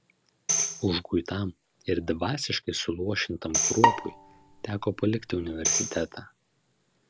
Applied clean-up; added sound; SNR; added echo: none; Bowed string instrument + Tambourine; -1 dB; none.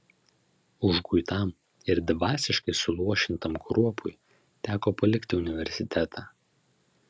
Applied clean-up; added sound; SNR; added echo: none; none; none; none.